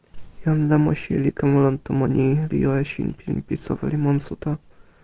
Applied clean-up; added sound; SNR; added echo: none; none; none; none.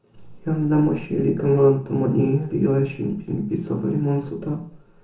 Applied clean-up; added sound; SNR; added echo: none; none; none; reverberation time 0.6 s.